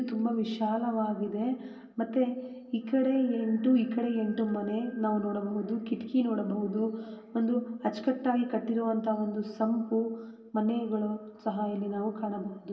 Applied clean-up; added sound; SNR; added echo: none; none; none; reverberation time 0.6 s.